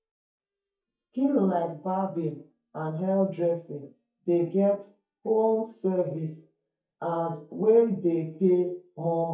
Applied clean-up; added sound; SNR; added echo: neural mask model DeepFilterNet 3.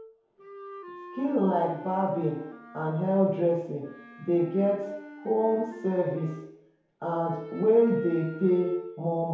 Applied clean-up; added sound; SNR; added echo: none; Wind instrument, woodwind instrument; 18 dB; reverberation time 0.9 s.